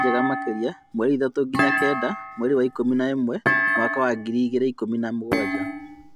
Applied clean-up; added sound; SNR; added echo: none; Thump, thud; 3 dB; none.